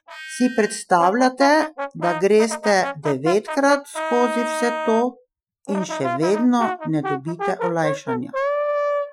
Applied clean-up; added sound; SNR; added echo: classical method Wiener filter.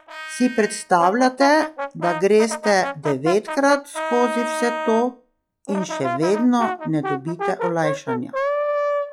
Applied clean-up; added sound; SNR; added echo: classical method log-MMSE.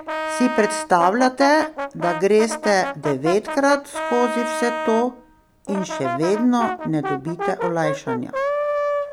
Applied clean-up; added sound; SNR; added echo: none; Brass instrument; 5 dB; none.